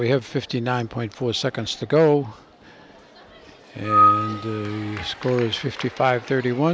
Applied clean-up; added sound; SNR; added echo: none; Screech / Glass; -2 dB; none.